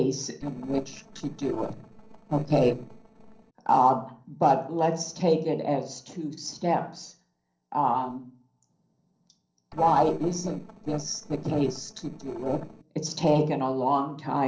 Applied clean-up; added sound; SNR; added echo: neural separator model SepFormer DNS4.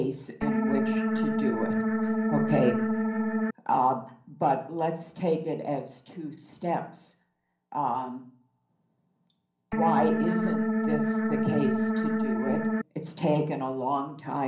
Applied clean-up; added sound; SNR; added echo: none; Organ; -4 dB; reverberation time 0.6 s.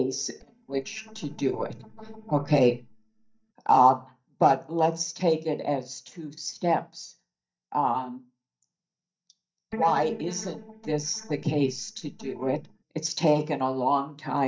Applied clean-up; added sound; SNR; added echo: neural mask model DeepFilterNet 3.